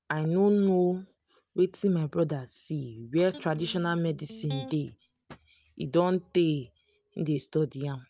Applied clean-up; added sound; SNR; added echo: none; Electric guitar; 16 dB; none.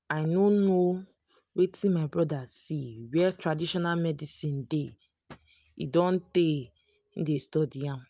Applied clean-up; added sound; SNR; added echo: none; none; none; none.